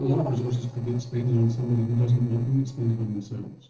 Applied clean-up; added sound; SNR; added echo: neural separator model SepFormer DNS4.